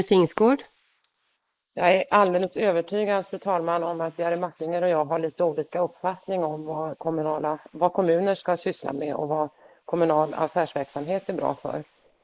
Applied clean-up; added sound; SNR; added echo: neural mask model Resemble Enhance denoiser.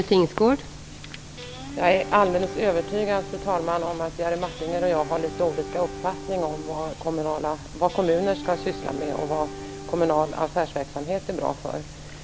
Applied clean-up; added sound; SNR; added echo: none; Guitar; 12 dB; none.